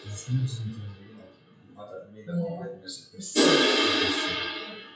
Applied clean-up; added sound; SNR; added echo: classical method WPE with log-MMSE.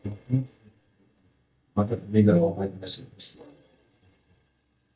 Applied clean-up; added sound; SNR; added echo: neural mask model DeepFilterNet 3.